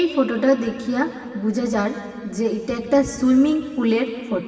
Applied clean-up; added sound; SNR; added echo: none; none; none; reverberation time 2.4 s.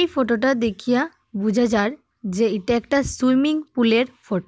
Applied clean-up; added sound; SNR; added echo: none; none; none; none.